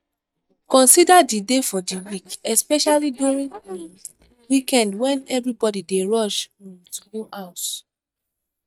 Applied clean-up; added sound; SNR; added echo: neural mask model DeepFilterNet 3.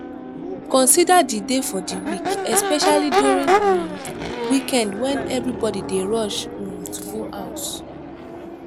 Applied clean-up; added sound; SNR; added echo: none; Crowd / Race car, auto racing / Accelerating, revving, vroom; 2 dB; none.